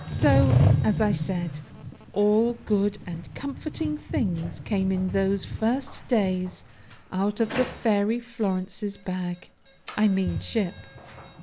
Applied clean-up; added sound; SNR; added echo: none; Sliding door; 4 dB; none.